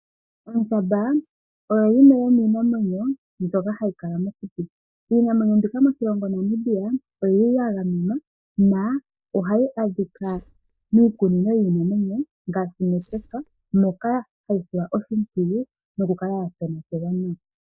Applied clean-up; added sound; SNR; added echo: neural mask model DeepFilterNet 3.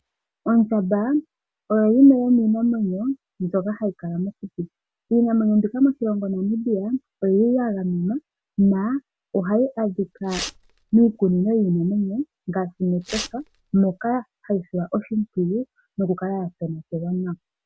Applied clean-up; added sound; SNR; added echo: none; Tearing; 15 dB; none.